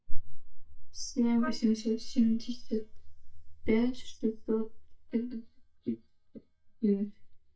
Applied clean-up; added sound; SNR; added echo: neural mask model DeepFilterNet 3.